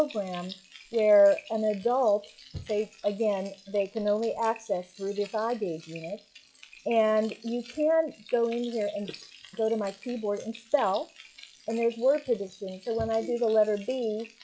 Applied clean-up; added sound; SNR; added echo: classical method log-MMSE.